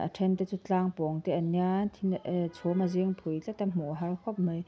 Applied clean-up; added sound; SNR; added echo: none; none; none; none.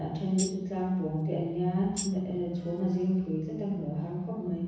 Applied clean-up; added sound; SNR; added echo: none; Tambourine; 11 dB; reverberation time 1.1 s.